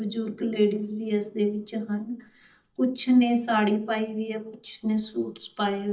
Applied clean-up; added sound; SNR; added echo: neural mask model DeepFilterNet 3.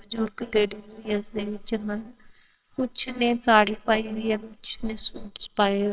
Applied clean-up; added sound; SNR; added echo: neural separator model SepFormer WHAMR!.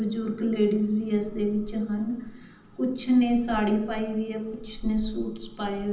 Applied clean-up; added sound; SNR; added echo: none; Meow / Purr; 14 dB; reverberation time 0.8 s.